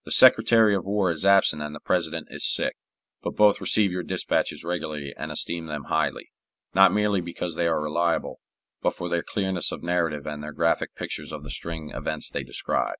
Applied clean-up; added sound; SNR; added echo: none; none; none; none.